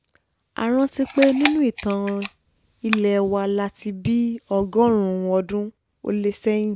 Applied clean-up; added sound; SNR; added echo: none; Camera; 11 dB; none.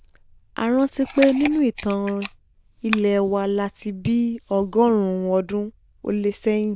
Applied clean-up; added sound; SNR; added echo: neural diffusion model UNIVERSE++.